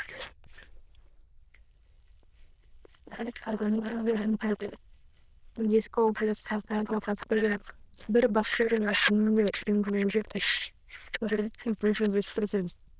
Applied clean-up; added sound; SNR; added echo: neural diffusion model UNIVERSE++.